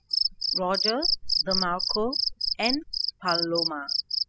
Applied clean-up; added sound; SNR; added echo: classical method spectral subtraction.